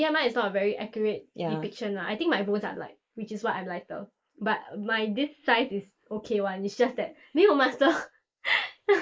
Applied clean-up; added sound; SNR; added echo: neural mask model Resemble Enhance denoiser.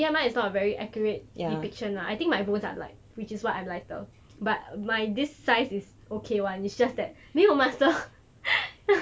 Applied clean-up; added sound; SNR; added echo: none; none; none; none.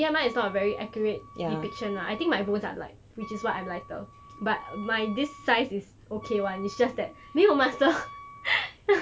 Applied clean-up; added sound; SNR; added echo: none; Wind instrument, woodwind instrument; 17 dB; none.